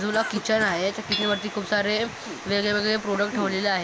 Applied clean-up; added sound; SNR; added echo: none; Cough + Hammer / Chink, clink; 11 dB; none.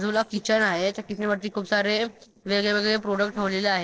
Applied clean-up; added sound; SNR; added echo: neural separator model SepFormer DNS4.